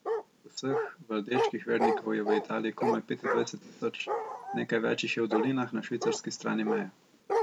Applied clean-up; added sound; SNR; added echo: none; Bark; 1 dB; none.